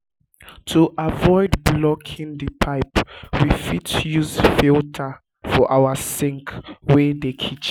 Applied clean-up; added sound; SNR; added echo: none; none; none; none.